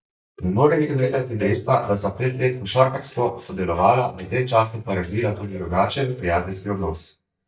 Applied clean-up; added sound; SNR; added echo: neural mask model DeepFilterNet 3.